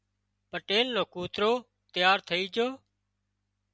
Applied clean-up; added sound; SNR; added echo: none; none; none; none.